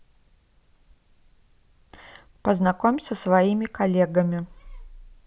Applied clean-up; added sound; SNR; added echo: none; none; none; none.